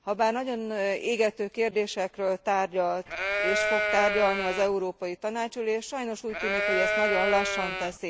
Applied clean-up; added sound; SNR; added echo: none; Livestock, farm animals, working animals; 0 dB; none.